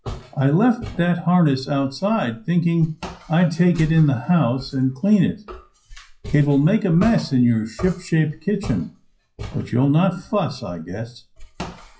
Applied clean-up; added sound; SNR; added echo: classical method WPE with log-MMSE.